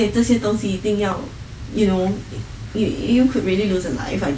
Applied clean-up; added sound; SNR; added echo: none; none; none; none.